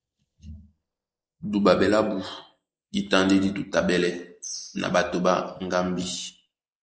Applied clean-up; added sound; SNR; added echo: neural mask model Resemble Enhance denoiser.